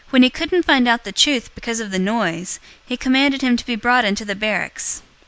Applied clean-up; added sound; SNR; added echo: none; none; none; none.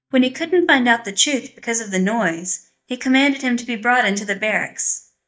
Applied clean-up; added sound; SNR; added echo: neural mask model DeepFilterNet 3.